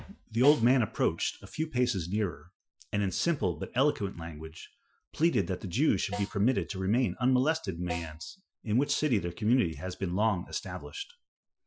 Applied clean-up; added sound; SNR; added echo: classical method Wiener filter.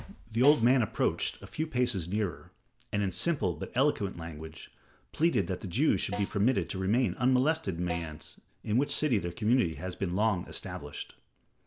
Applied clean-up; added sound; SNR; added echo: none; Snare drum; 15 dB; none.